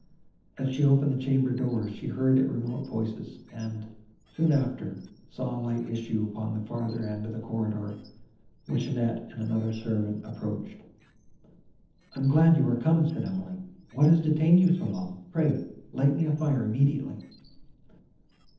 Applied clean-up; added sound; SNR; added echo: neural separator model SepFormer DNS4.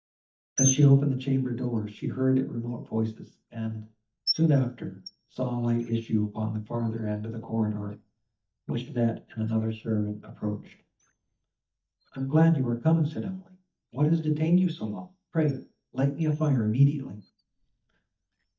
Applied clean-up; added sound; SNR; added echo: neural mask model DeepFilterNet 3.